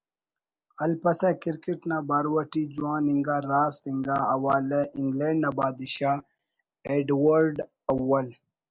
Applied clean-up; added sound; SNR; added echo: none; none; none; none.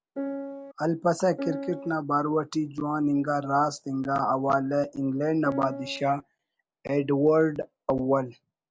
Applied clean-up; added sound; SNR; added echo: none; Piano; 7 dB; none.